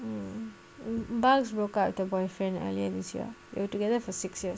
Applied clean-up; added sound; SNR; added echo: none; none; none; none.